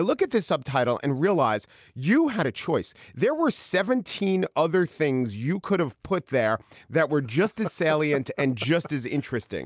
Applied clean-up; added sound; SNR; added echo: none; none; none; none.